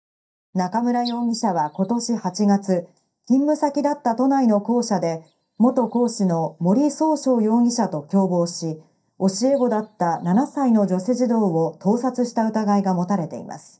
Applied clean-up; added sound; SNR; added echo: neural mask model DeepFilterNet 3.